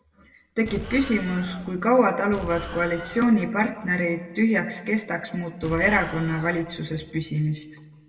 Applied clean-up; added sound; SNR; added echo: none; Explosion; 13 dB; reverberation time 1.2 s.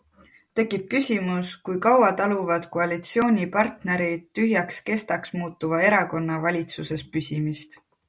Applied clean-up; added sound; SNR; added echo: none; none; none; none.